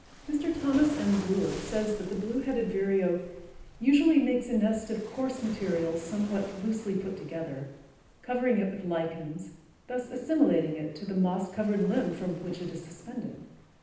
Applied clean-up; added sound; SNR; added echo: none; Waves, surf; 17 dB; reverberation time 0.9 s.